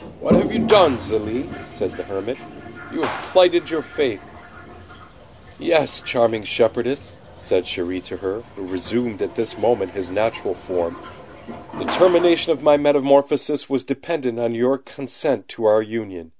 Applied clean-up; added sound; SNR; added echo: none; Clapping + Toilet flush; 10 dB; none.